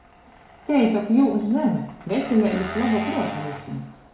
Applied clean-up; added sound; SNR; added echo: none; Engine; 14 dB; reverberation time 0.7 s.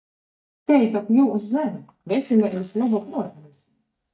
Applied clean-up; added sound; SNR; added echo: neural mask model DeepFilterNet 3.